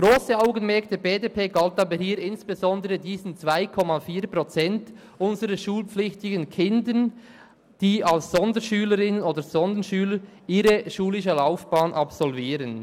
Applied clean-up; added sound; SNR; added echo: none; none; none; none.